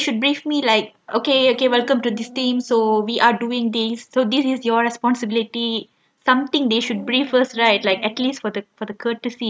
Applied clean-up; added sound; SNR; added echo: neural mask model RNNoise.